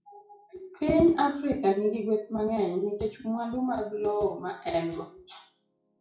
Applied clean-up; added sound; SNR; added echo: classical method WPE with log-MMSE.